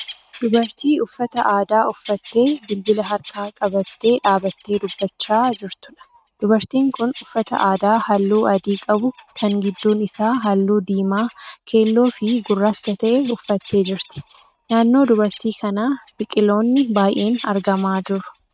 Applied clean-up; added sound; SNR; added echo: neural mask model RNNoise.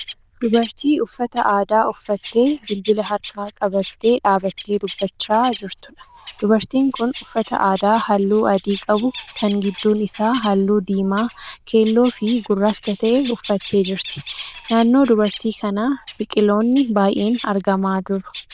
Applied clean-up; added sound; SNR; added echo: neural diffusion model UNIVERSE++.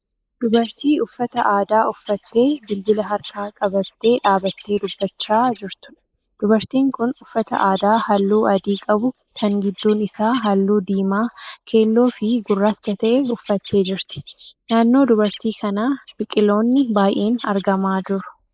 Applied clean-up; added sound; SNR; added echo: neural mask model Resemble Enhance denoiser.